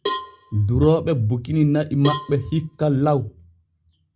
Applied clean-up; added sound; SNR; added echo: none; Cowbell; 12 dB; none.